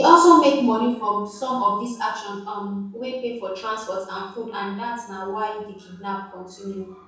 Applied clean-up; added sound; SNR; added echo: none; none; none; reverberation time 0.6 s.